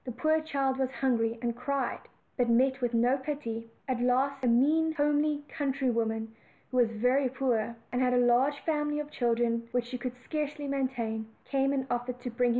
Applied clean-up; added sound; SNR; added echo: none; none; none; none.